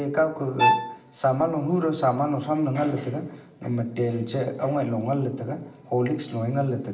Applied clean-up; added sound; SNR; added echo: none; Bowed string instrument; 0 dB; reverberation time 1.3 s.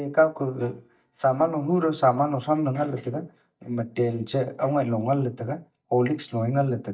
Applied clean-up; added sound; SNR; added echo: neural mask model DeepFilterNet 3.